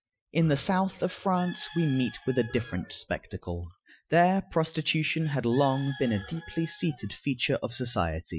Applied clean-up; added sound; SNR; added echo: classical method Wiener filter.